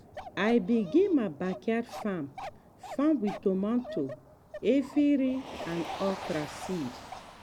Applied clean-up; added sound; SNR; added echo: none; Motor vehicle (road) + Bark; 13 dB; none.